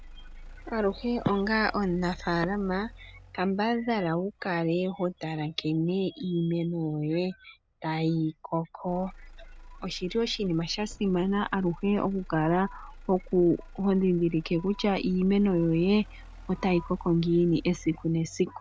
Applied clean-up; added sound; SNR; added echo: none; Motor vehicle (road); 19 dB; none.